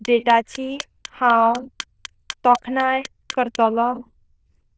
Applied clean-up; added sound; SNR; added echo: neural diffusion model UNIVERSE++.